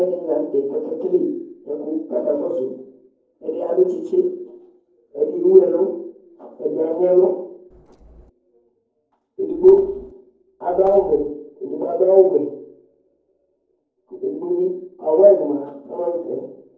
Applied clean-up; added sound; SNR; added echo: neural separator model SepFormer DNS4.